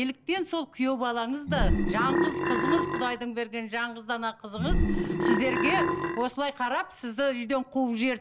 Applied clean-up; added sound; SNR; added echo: none; Burping, eructation; -4 dB; none.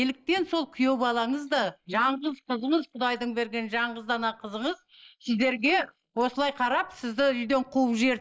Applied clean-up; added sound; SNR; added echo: neural mask model Resemble Enhance denoiser.